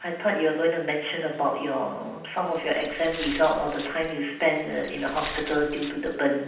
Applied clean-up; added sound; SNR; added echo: none; Glass; 14 dB; reverberation time 0.9 s.